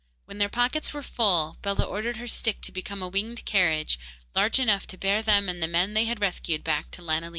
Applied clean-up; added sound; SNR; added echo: none; none; none; none.